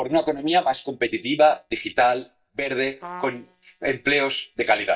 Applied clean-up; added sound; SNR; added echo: neural mask model DeepFilterNet 3.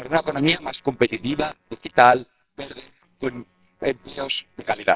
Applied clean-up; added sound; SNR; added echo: neural separator model SepFormer WHAMR!.